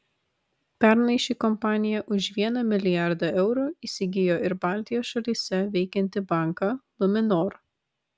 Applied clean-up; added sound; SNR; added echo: none; none; none; none.